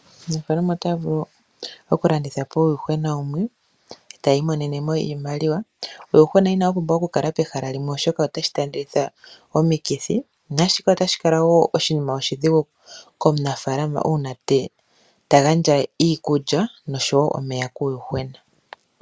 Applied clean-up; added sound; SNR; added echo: none; none; none; none.